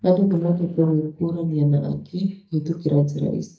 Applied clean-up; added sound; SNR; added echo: neural mask model DeepFilterNet 3.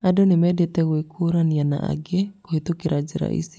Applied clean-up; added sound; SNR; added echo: none; none; none; none.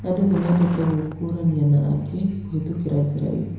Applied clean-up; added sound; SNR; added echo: none; Truck; 14 dB; reverberation time 1.0 s.